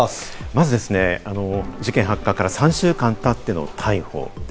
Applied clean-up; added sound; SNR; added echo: none; none; none; none.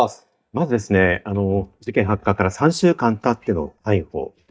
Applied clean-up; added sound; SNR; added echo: neural mask model DeepFilterNet 3.